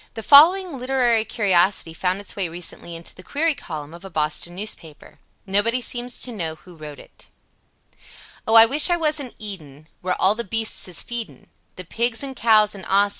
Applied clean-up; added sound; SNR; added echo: none; none; none; none.